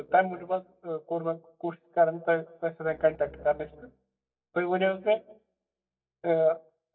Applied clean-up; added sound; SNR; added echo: neural mask model DeepFilterNet 3.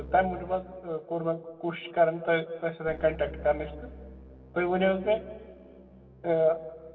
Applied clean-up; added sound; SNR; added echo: none; Keyboard (musical); 18 dB; reverberation time 2.9 s.